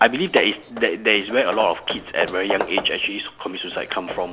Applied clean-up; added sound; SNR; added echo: none; Hammer / Wood; 10 dB; none.